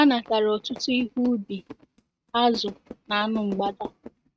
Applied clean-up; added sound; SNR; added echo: neural mask model RNNoise.